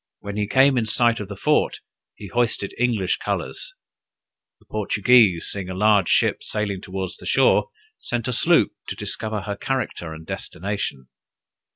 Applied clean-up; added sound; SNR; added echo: none; none; none; none.